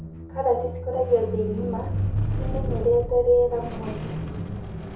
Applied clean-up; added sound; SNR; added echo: none; Squeak; 4 dB; reverberation time 0.5 s.